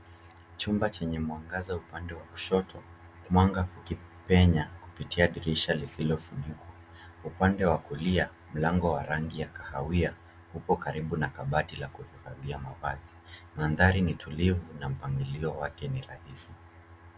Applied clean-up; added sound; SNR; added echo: none; none; none; none.